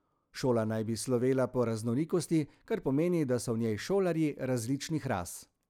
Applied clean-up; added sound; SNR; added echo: none; none; none; none.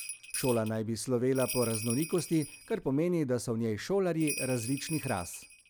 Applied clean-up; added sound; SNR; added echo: none; Bell; 11 dB; none.